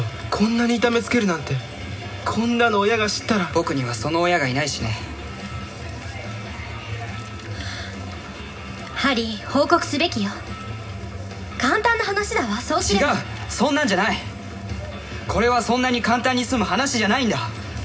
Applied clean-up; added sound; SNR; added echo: none; none; none; reverberation time 0.4 s.